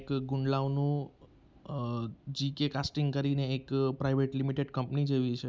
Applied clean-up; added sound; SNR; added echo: none; none; none; none.